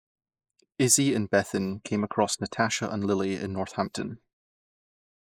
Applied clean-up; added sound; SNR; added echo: neural mask model Resemble Enhance denoiser.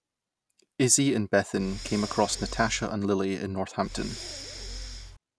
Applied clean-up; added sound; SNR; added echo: none; Breathing; 10 dB; none.